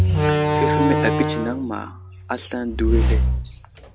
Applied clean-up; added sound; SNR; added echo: none; Bowed string instrument + Slam; -5 dB; none.